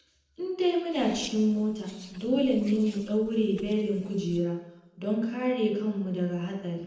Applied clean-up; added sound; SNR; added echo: neural separator model SepFormer DNS4.